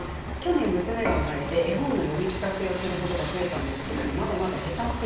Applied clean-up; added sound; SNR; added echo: none; Frying (food) / Dishes, pots, and pans; 3 dB; reverberation time 0.9 s.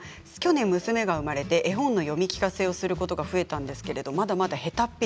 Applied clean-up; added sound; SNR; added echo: none; none; none; none.